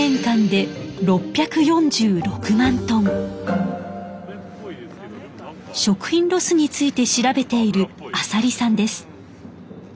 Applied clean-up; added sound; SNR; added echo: none; none; none; none.